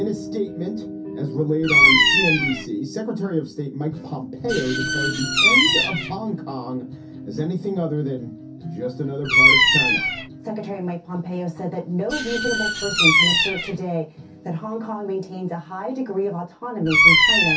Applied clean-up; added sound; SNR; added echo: none; Bird vocalization, bird call, bird song; -4 dB; reverberation time 0.3 s.